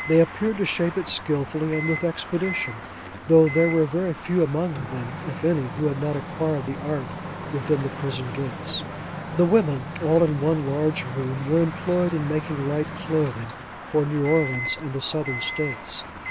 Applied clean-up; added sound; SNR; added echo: none; Traffic noise, roadway noise + Microwave oven; 9 dB; none.